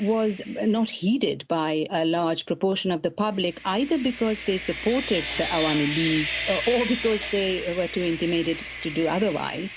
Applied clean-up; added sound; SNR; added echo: none; Sawing; 10 dB; none.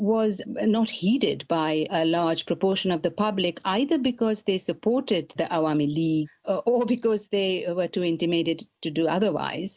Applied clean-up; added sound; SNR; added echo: none; none; none; none.